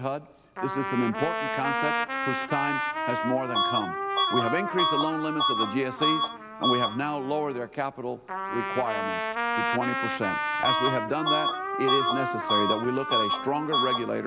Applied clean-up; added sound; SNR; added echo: none; Trumpet + Bus / Alarm; -2 dB; none.